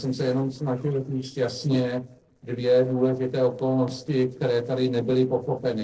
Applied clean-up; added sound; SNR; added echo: neural separator model SepFormer DNS4.